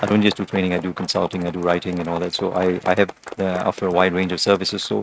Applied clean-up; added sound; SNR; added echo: neural mask model RNNoise.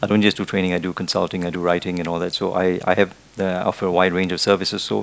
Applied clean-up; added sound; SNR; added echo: none; none; none; none.